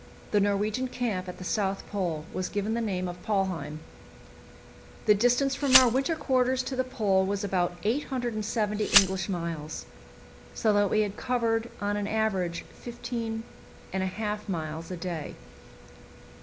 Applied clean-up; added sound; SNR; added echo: none; Glass; 2 dB; none.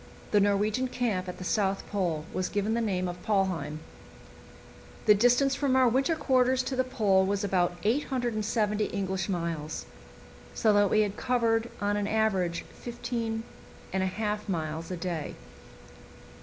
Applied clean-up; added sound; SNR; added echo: none; none; none; none.